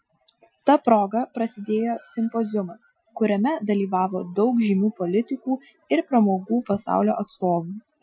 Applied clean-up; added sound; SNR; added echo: classical method Wiener filter.